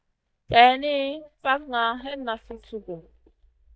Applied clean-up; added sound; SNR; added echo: neural mask model DeepFilterNet 3.